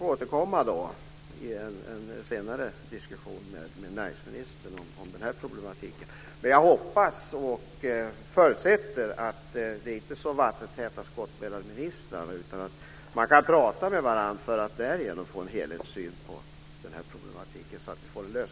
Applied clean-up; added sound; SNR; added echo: none; none; none; none.